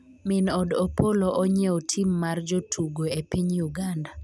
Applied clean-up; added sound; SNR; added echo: none; none; none; none.